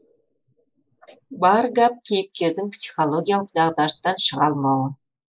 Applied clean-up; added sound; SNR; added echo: neural mask model Resemble Enhance denoiser.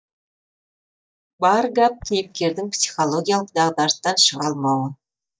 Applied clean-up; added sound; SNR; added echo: neural mask model DeepFilterNet 3.